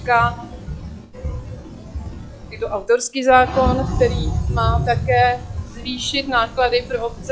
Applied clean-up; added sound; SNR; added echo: classical method log-MMSE.